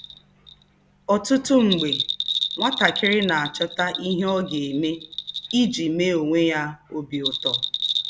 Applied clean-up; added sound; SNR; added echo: none; Bell; 6 dB; none.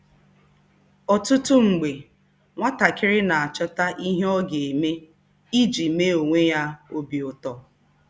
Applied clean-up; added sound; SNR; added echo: none; none; none; none.